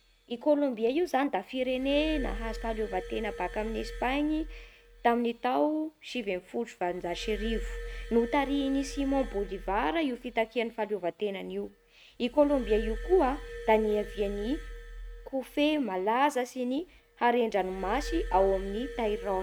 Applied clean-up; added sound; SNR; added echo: none; Glass; 11 dB; none.